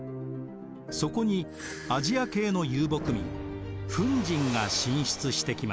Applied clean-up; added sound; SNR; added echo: none; none; none; none.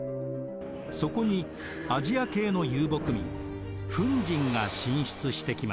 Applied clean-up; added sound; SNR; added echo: none; Subway, metro, underground + Keyboard (musical); 13 dB; none.